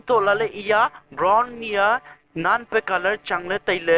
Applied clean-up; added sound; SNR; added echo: neural separator model SepFormer DNS4.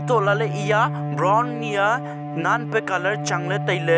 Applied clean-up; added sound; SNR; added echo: none; Bowed string instrument; 5 dB; none.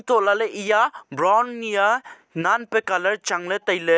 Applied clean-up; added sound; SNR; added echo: none; none; none; none.